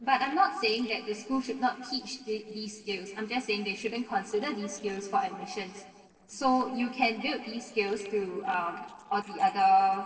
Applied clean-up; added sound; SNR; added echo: neural separator model SepFormer DNS4.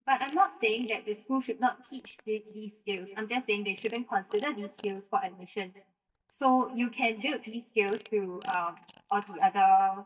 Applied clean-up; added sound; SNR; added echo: neural mask model DeepFilterNet 3.